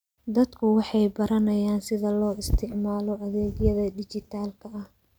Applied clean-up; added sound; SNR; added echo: none; none; none; none.